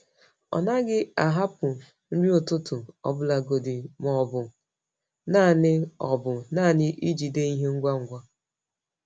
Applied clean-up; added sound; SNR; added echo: none; none; none; none.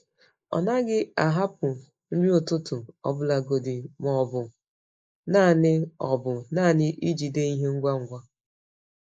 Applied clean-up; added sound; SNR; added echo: neural mask model Resemble Enhance denoiser.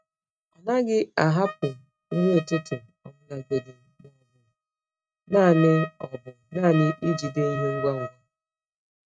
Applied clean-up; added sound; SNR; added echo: neural mask model RNNoise.